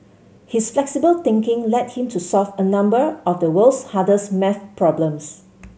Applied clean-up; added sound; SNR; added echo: none; none; none; none.